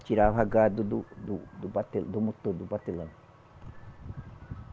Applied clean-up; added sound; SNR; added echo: none; Thump, thud; 15 dB; none.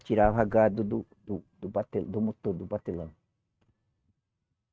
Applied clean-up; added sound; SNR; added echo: neural mask model RNNoise.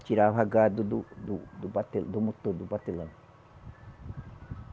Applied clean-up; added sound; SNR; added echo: none; none; none; none.